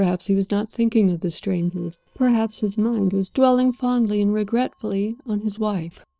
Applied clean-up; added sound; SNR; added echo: neural separator model SepFormer DNS4.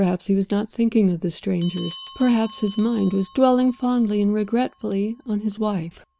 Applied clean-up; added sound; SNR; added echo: none; Bell; 16 dB; none.